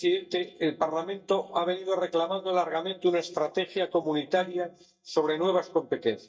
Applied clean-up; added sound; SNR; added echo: neural mask model DeepFilterNet 3.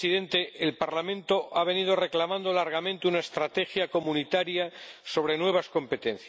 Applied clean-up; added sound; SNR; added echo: none; none; none; none.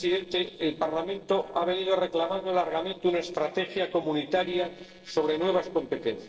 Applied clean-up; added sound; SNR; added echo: neural separator model SepFormer DNS4.